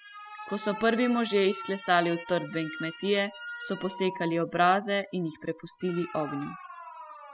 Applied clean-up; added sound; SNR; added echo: classical method spectral subtraction.